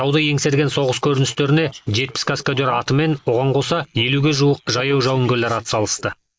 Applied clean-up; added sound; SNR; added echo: neural mask model Resemble Enhance denoiser.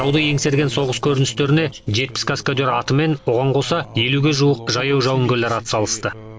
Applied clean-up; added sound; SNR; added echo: neural separator model SepFormer DNS4.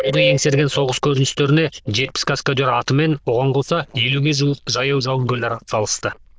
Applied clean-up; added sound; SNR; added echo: neural diffusion model UNIVERSE++.